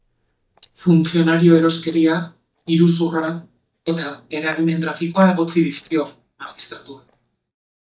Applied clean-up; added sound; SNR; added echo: neural mask model DeepFilterNet 3.